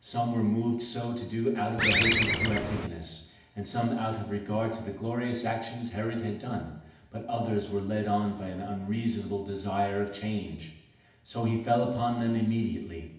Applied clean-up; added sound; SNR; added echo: none; Bird; -4 dB; reverberation time 0.8 s.